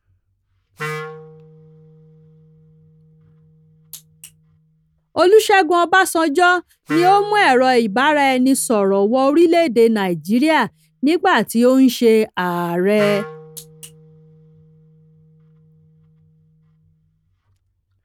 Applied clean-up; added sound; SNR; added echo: none; Wind instrument, woodwind instrument; 20 dB; none.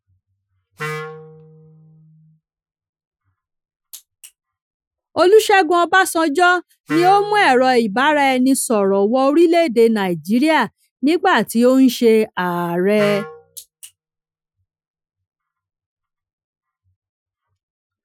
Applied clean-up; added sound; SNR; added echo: classical method Wiener filter.